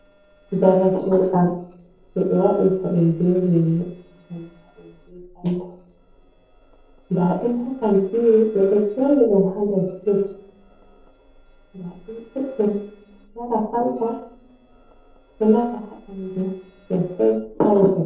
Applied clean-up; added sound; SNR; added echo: neural separator model SepFormer DNS4.